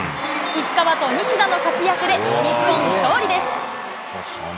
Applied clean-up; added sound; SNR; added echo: none; none; none; none.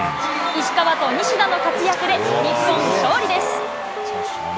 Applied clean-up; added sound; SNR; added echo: none; Alarm + Telephone; 8 dB; none.